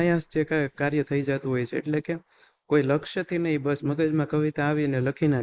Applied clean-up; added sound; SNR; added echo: neural mask model Resemble Enhance denoiser.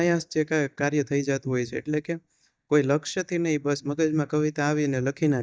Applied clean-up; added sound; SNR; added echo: neural mask model DeepFilterNet 3.